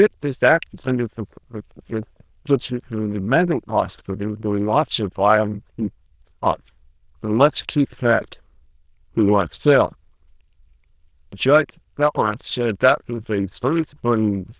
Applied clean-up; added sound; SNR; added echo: neural diffusion model UNIVERSE++.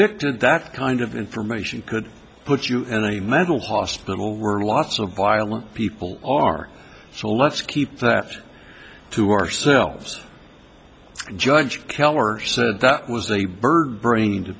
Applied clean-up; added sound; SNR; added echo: none; none; none; none.